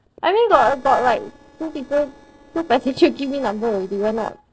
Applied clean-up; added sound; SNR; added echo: neural separator model SepFormer DNS4.